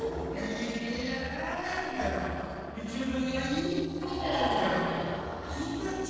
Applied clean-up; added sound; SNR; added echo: neural separator model SepFormer DNS4.